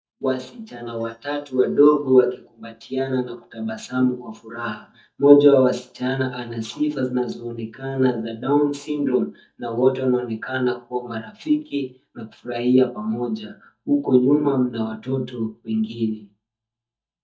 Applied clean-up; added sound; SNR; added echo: neural mask model DeepFilterNet 3.